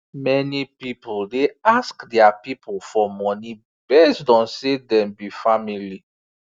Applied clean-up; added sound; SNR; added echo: none; none; none; none.